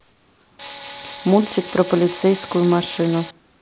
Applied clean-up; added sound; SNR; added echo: none; Tools; 13 dB; none.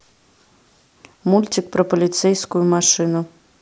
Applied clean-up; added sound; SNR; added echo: none; none; none; none.